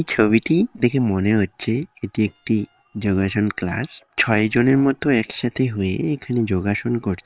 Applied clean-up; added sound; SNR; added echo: neural separator model SepFormer WHAM!.